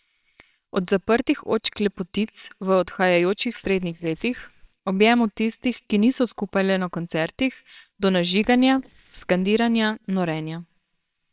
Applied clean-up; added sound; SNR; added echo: neural separator model SepFormer WHAMR!.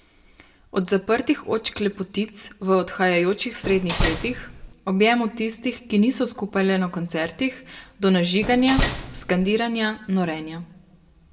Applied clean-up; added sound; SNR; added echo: none; Slam; 4 dB; reverberation time 0.7 s.